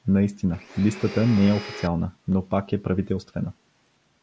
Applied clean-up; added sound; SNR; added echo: none; Domestic sounds, home sounds; 14 dB; none.